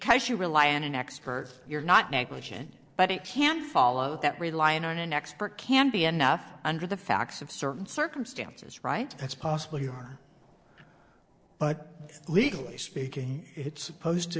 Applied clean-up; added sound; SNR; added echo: neural separator model SepFormer DNS4.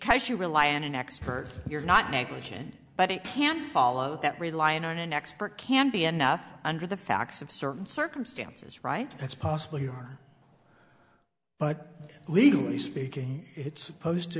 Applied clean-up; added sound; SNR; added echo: none; none; none; none.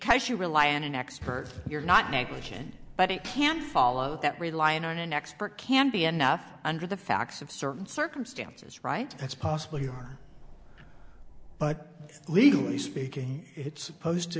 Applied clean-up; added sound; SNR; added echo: none; Tick-tock; 16 dB; none.